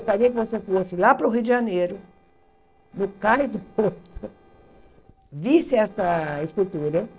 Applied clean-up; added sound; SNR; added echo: neural separator model SepFormer DNS4.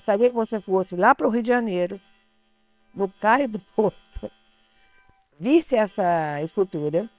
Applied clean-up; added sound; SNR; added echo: neural separator model SepFormer WHAM!.